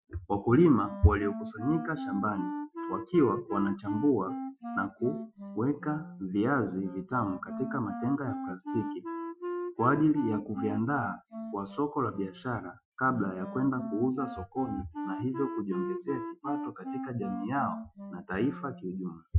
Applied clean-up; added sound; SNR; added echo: classical method Wiener filter.